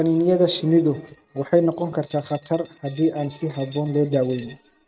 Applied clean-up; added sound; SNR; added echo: neural mask model RNNoise.